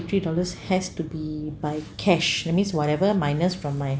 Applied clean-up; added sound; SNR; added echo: none; none; none; none.